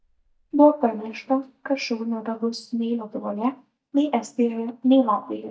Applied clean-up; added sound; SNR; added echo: neural mask model DeepFilterNet 3.